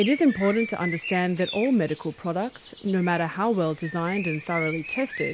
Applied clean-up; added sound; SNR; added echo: none; Bird; 11 dB; none.